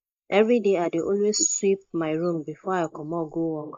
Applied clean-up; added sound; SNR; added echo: neural mask model Resemble Enhance denoiser.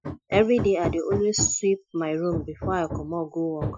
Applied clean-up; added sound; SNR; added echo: classical method Wiener filter.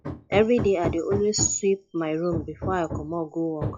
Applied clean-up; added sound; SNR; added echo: classical method log-MMSE.